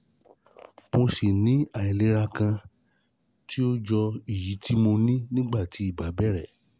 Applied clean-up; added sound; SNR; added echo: none; none; none; none.